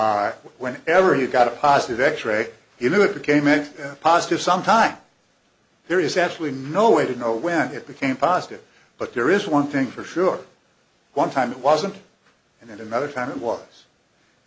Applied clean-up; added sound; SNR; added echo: none; none; none; none.